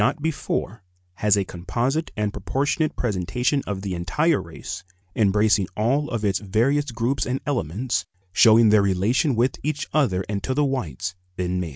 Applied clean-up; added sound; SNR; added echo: none; none; none; none.